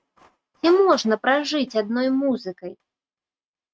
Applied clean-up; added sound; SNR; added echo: neural mask model RNNoise.